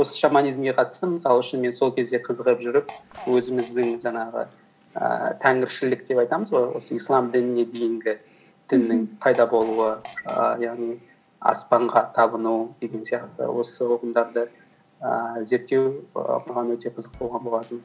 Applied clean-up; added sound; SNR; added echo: none; Fart; 18 dB; none.